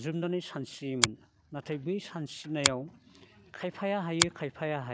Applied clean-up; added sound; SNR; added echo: none; Finger snapping; 1 dB; none.